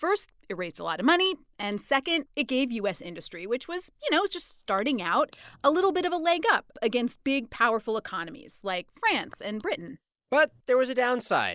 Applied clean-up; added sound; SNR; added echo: neural mask model Resemble Enhance denoiser.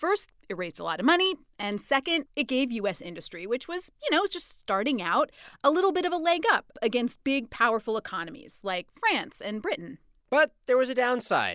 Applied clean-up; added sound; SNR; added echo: none; none; none; none.